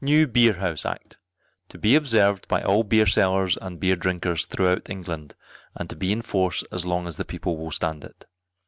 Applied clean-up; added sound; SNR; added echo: none; none; none; none.